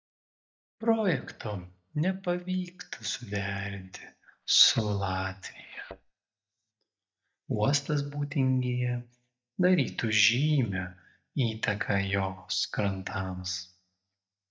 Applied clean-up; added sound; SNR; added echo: neural mask model DeepFilterNet 3.